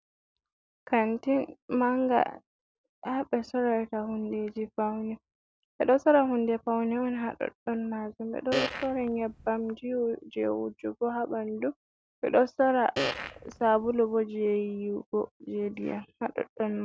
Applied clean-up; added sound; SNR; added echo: none; Fart; 6 dB; none.